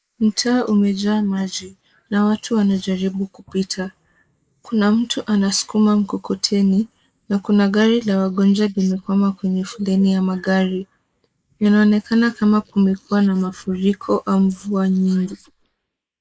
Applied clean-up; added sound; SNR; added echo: neural mask model Resemble Enhance denoiser.